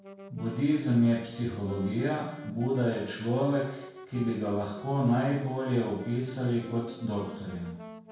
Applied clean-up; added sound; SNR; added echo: none; Wind instrument, woodwind instrument; 17 dB; reverberation time 0.7 s.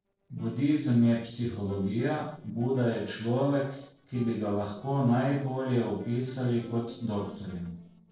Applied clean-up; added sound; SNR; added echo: neural separator model SepFormer DNS4.